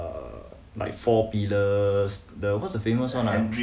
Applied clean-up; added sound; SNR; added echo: none; none; none; none.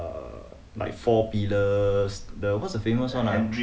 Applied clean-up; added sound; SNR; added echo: none; Wind; 15 dB; none.